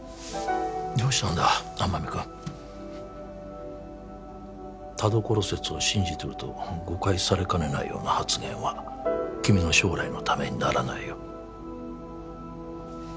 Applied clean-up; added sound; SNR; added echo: none; none; none; none.